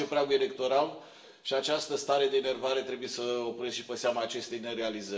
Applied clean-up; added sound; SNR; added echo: none; none; none; reverberation time 0.6 s.